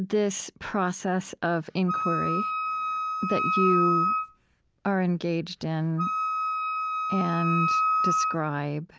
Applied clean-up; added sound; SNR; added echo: none; Wind instrument, woodwind instrument; -1 dB; none.